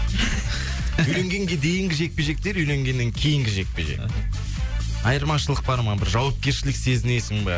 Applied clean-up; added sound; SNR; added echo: none; none; none; none.